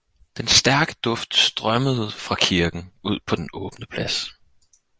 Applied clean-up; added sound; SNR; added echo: none; none; none; none.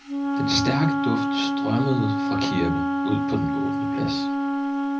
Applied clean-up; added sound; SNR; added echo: none; Wind instrument, woodwind instrument; -3 dB; reverberation time 0.4 s.